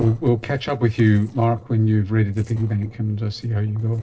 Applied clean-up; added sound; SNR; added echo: neural separator model SepFormer DNS4.